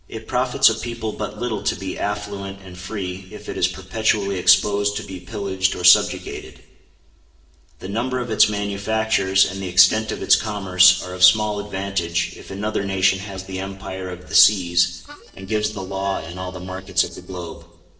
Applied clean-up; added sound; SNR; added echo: neural separator model SepFormer DNS4.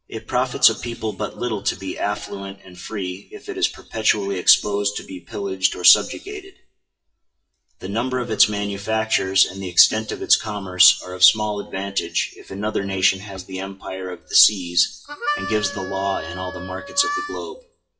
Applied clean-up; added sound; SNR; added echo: classical method WPE with log-MMSE.